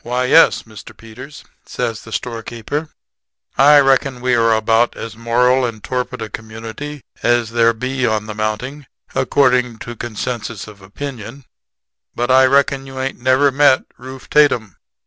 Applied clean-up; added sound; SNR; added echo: none; none; none; none.